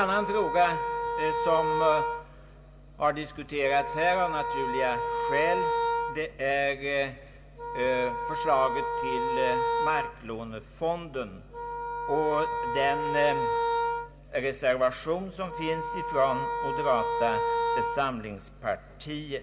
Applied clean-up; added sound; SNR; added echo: none; Wind instrument, woodwind instrument; 1 dB; reverberation time 1.6 s.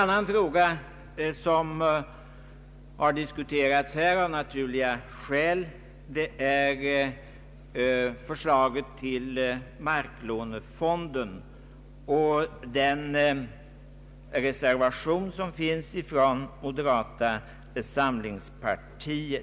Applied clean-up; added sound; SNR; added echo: none; none; none; none.